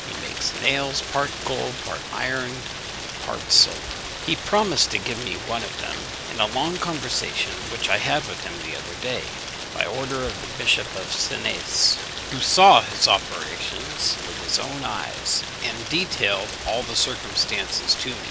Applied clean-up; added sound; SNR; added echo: none; Rain; 7 dB; none.